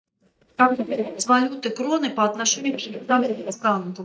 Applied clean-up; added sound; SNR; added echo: neural mask model DeepFilterNet 3.